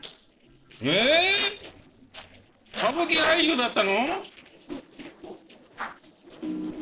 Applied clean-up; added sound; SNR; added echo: neural separator model SepFormer DNS4.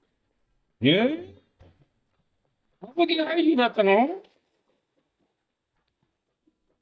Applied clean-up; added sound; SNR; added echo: neural mask model DeepFilterNet 3.